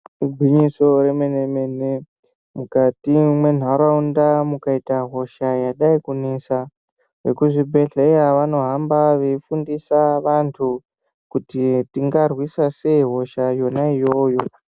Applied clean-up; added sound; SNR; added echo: none; none; none; none.